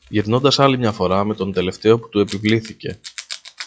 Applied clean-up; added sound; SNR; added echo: classical method log-MMSE.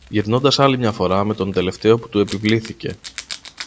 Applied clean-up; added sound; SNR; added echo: none; Wild animals; 19 dB; none.